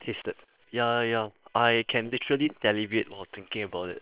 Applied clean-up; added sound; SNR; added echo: neural separator model SepFormer WHAM!.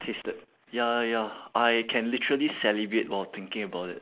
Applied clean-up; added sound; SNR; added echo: neural mask model Resemble Enhance denoiser.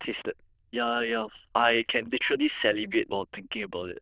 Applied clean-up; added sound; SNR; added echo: neural diffusion model UNIVERSE++.